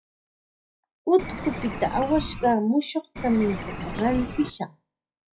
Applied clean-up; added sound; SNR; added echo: classical method WPE with log-MMSE.